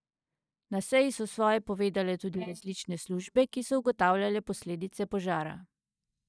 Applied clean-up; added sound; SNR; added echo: neural mask model DeepFilterNet 3.